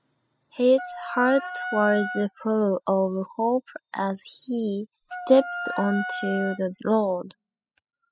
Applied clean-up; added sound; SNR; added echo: classical method spectral subtraction.